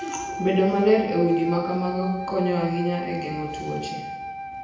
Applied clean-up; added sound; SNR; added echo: none; Wind instrument, woodwind instrument; 9 dB; reverberation time 0.9 s.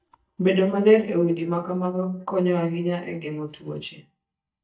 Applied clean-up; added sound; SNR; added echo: neural mask model DeepFilterNet 3.